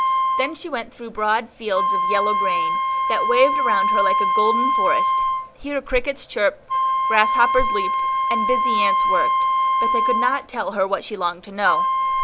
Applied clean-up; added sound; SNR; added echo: none; Wind instrument, woodwind instrument; -3 dB; none.